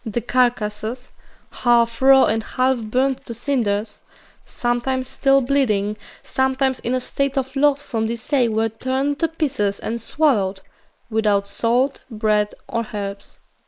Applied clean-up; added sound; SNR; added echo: neural mask model Resemble Enhance denoiser.